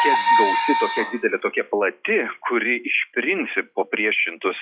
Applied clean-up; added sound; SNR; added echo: classical method log-MMSE.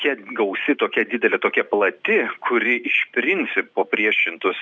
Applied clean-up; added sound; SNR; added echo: none; none; none; none.